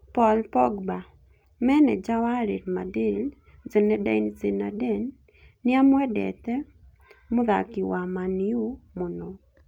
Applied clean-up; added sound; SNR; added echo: none; none; none; none.